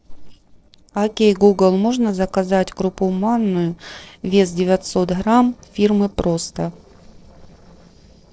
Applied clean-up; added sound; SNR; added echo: neural separator model SepFormer DNS4.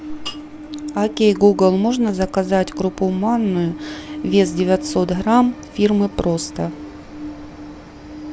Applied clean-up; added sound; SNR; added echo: none; Train; 12 dB; none.